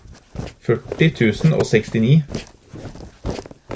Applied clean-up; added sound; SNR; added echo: none; Walk, footsteps; 12 dB; none.